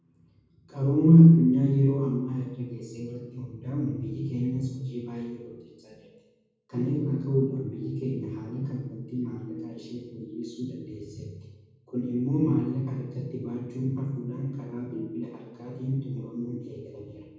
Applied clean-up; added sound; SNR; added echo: none; none; none; reverberation time 1.1 s.